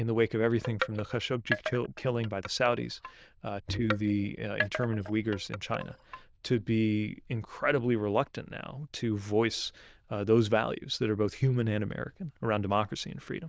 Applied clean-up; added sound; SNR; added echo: neural diffusion model UNIVERSE++.